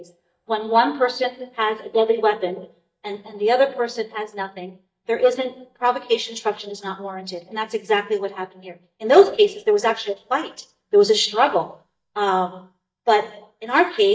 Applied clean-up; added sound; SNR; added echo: neural mask model DeepFilterNet 3.